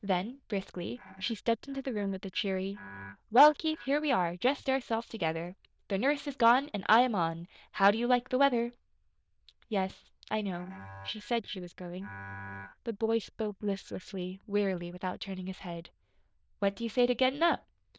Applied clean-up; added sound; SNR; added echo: neural diffusion model UNIVERSE++.